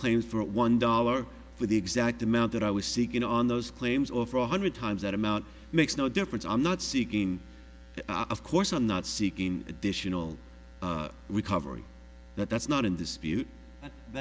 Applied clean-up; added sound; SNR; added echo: none; none; none; none.